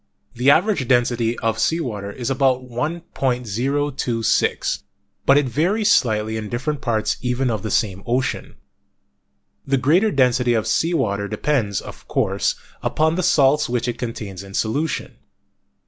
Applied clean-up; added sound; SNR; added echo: none; none; none; none.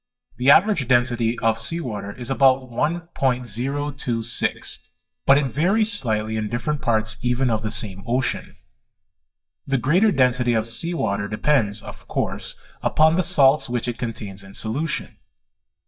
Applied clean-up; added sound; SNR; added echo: neural mask model DeepFilterNet 3.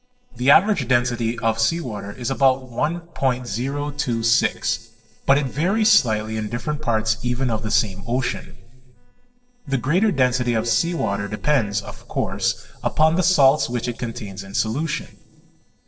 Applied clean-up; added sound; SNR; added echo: neural separator model SepFormer DNS4.